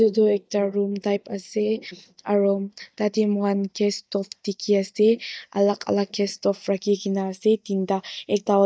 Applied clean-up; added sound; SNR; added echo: neural mask model DeepFilterNet 3.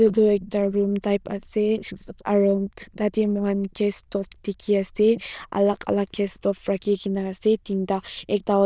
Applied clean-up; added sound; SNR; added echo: neural diffusion model UNIVERSE++.